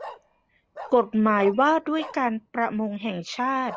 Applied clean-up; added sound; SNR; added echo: none; Bark; 18 dB; none.